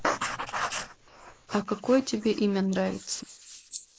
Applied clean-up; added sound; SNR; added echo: neural mask model Resemble Enhance denoiser.